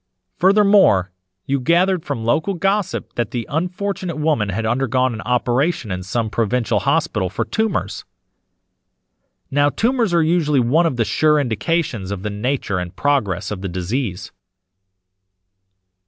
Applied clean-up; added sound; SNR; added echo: none; none; none; none.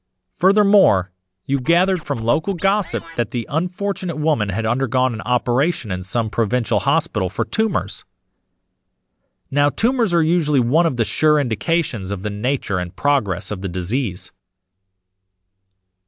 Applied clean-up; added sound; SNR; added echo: none; Scratching (performance technique); 18 dB; none.